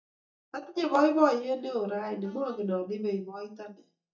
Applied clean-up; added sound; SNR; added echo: neural mask model DeepFilterNet 3.